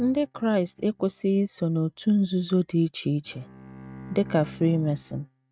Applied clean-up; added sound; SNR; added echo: neural mask model RNNoise.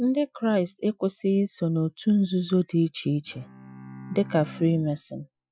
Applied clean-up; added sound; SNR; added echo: classical method Wiener filter.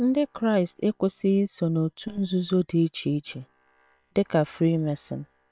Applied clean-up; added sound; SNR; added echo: neural separator model SepFormer WHAM!.